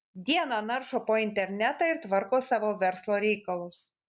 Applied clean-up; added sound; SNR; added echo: none; none; none; none.